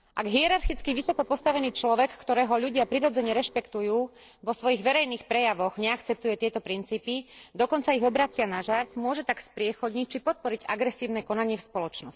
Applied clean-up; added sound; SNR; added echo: neural separator model SepFormer DNS4.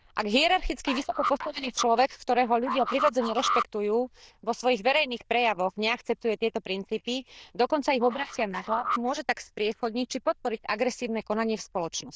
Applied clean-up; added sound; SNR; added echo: neural diffusion model UNIVERSE++.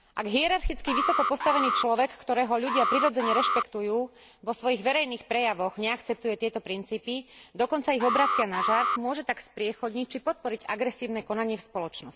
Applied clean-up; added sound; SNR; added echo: none; Alarm; 0 dB; none.